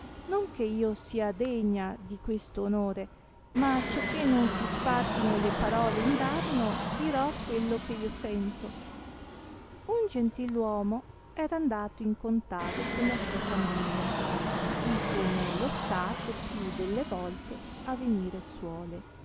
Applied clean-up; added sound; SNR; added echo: none; Fixed-wing aircraft, airplane; 4 dB; none.